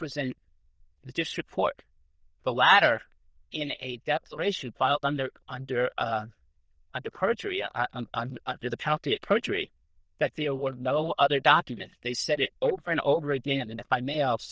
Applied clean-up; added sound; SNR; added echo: neural diffusion model UNIVERSE++.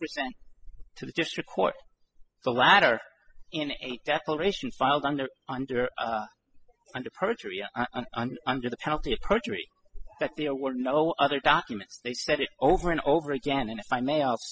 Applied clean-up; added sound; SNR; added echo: classical method spectral subtraction.